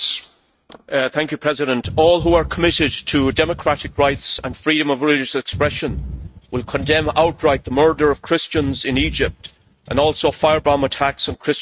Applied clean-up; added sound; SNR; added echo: neural mask model RNNoise.